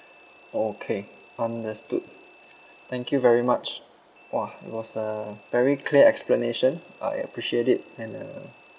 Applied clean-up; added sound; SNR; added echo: none; none; none; none.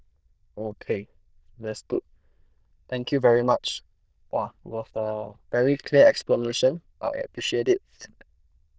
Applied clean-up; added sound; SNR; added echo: neural diffusion model UNIVERSE++.